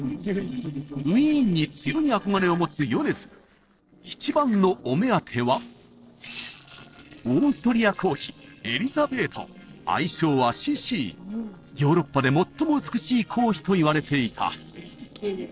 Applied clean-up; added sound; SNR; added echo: neural separator model SepFormer DNS4.